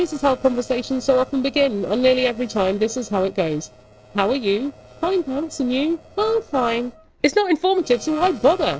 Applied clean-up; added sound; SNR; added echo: neural separator model SepFormer DNS4.